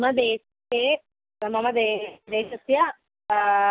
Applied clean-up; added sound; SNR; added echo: none; none; none; none.